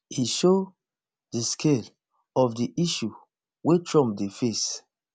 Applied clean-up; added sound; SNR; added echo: none; none; none; none.